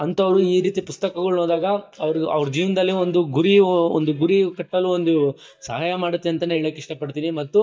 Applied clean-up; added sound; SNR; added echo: neural mask model DeepFilterNet 3.